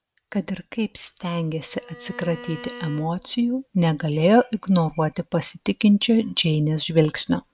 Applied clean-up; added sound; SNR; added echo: none; Bowed string instrument; 19 dB; none.